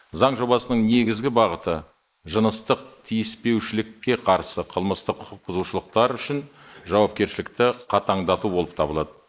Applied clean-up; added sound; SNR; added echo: neural mask model Resemble Enhance denoiser.